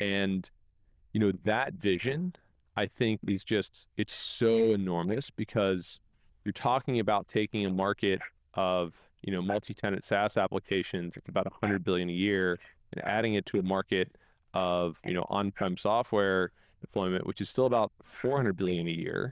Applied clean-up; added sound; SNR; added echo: neural diffusion model UNIVERSE++.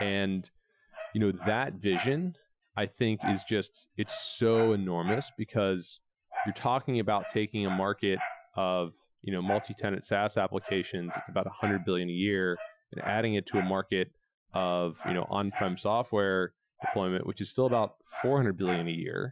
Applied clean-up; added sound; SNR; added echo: classical method Wiener filter.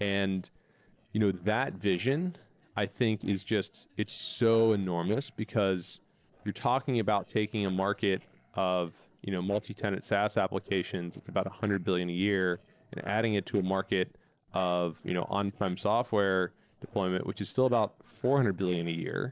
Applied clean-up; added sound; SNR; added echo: neural separator model SepFormer DNS4.